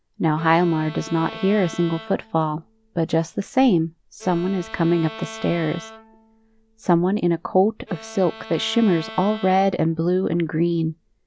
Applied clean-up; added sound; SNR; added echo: none; Bowed string instrument; 18 dB; none.